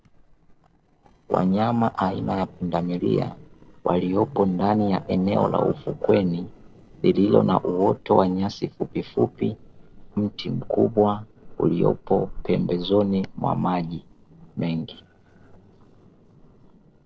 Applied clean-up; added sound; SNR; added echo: neural separator model SepFormer DNS4.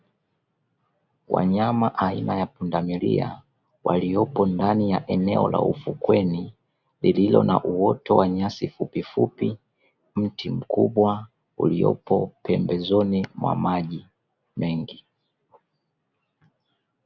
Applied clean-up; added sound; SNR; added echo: none; none; none; none.